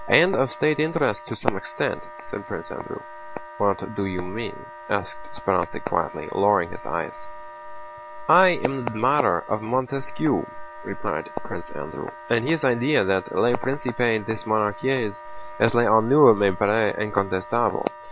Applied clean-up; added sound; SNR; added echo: none; Wind instrument, woodwind instrument; 16 dB; none.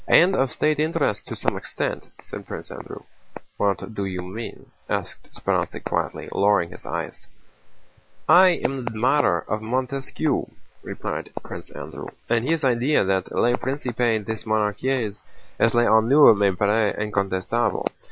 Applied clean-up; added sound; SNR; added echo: none; none; none; none.